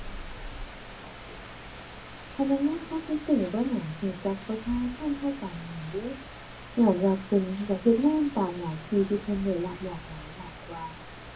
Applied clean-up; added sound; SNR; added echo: none; Rain; 13 dB; reverberation time 0.4 s.